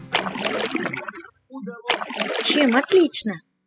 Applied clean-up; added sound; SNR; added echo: classical method spectral subtraction.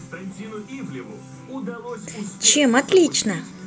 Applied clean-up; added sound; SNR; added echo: none; none; none; none.